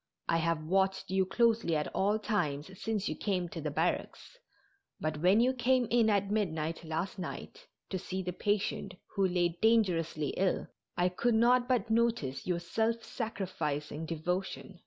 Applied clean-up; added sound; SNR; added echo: none; none; none; none.